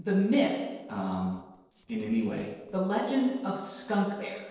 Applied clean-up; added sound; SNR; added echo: neural separator model SepFormer DNS4.